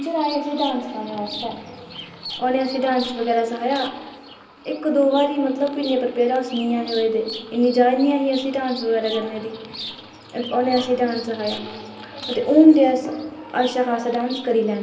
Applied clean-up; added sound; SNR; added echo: none; Bird vocalization, bird call, bird song; 16 dB; reverberation time 0.3 s.